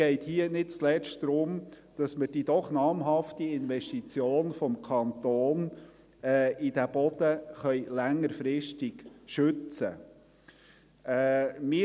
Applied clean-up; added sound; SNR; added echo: none; none; none; none.